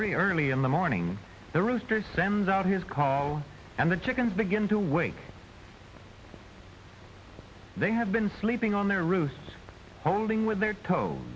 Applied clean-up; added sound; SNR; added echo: none; none; none; none.